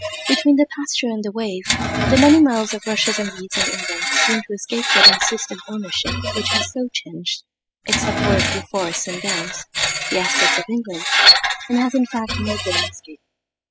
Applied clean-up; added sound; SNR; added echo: classical method spectral subtraction.